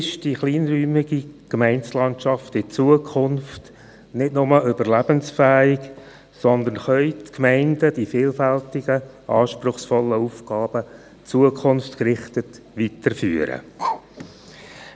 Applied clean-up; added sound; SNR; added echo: none; Bark; 12 dB; none.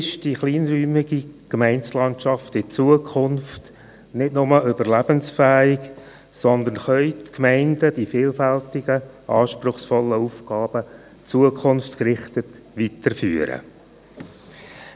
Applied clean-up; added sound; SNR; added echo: none; none; none; none.